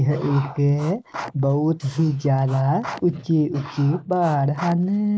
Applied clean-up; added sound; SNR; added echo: neural mask model Resemble Enhance denoiser.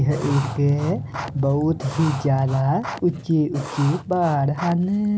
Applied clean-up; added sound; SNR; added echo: none; Writing; 14 dB; none.